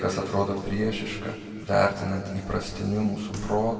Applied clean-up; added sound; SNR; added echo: none; Water tap, faucet; 19 dB; reverberation time 2.2 s.